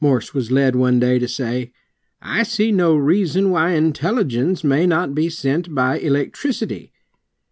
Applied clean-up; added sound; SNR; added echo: none; none; none; none.